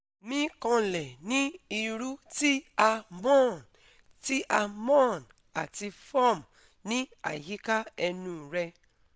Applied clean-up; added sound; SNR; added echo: none; none; none; none.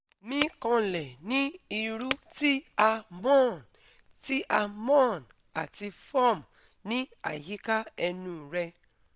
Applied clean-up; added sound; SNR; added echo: none; Wood; 11 dB; none.